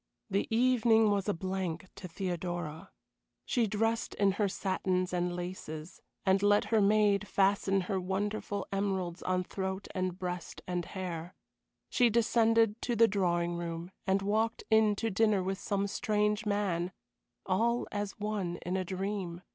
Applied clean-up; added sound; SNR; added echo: none; none; none; none.